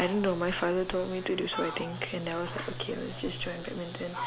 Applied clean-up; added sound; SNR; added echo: none; Fowl; 11 dB; none.